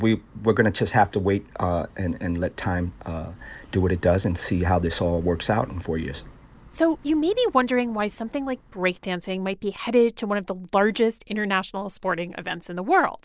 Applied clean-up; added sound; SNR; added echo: none; none; none; none.